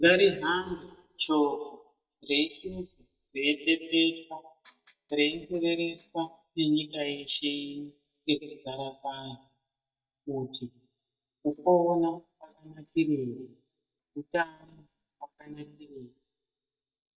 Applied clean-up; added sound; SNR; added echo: neural mask model DeepFilterNet 3.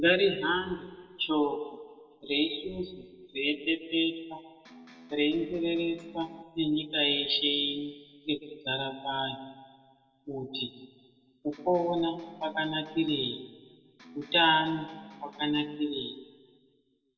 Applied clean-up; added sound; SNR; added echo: none; Electric guitar; 20 dB; reverberation time 1.1 s.